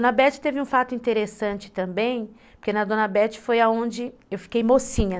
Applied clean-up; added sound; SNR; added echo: none; none; none; none.